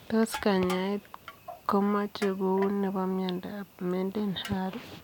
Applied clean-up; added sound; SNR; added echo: none; Crushing; 18 dB; none.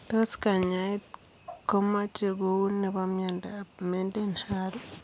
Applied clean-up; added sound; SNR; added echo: none; none; none; none.